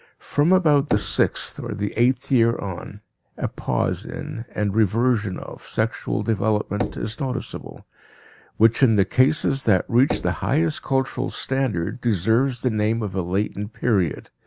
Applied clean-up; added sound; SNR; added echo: none; Knock / Wood; 15 dB; none.